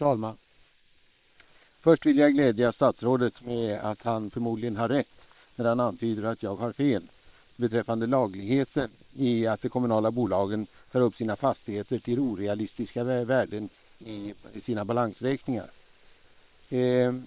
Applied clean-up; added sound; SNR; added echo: neural separator model SepFormer WHAM!.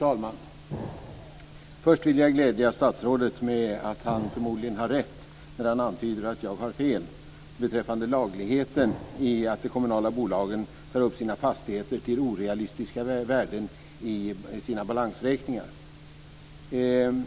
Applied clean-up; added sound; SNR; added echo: none; Explosion; 15 dB; none.